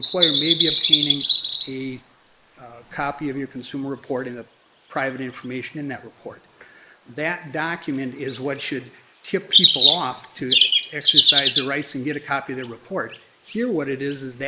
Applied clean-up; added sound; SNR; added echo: neural mask model Resemble Enhance denoiser.